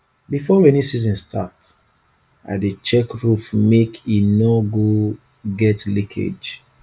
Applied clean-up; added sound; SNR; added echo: none; none; none; none.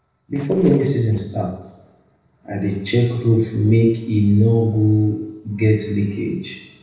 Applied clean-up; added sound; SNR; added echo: neural separator model SepFormer DNS4.